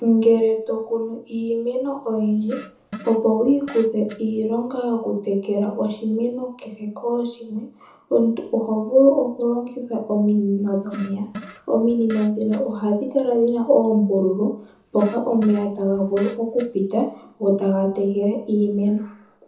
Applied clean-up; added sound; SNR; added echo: none; Fart; 19 dB; reverberation time 0.6 s.